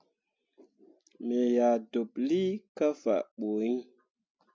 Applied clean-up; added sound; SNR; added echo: none; none; none; none.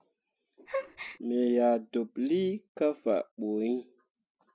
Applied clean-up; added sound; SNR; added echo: none; Gasp; 12 dB; none.